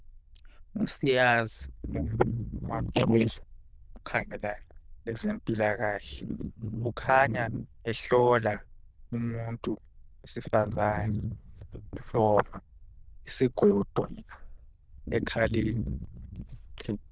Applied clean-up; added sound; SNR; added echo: neural diffusion model UNIVERSE++.